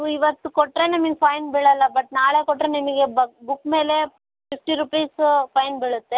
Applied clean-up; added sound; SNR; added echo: none; none; none; none.